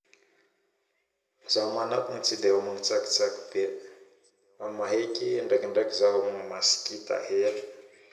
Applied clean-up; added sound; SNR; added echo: none; none; none; reverberation time 0.8 s.